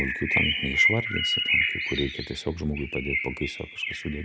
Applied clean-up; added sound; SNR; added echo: none; Bird; -4 dB; none.